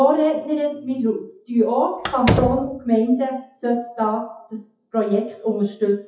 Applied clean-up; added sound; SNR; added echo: classical method WPE with log-MMSE.